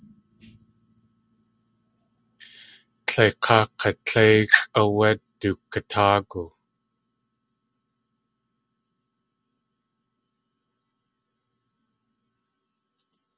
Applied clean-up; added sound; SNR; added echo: none; none; none; none.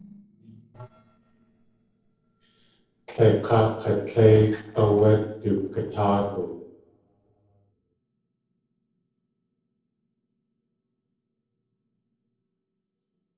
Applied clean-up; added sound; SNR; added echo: neural separator model SepFormer DNS4.